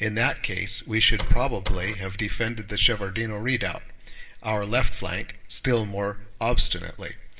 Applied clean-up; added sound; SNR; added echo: none; Printer; 12 dB; reverberation time 0.5 s.